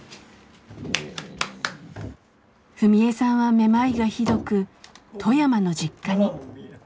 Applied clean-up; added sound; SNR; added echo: none; none; none; none.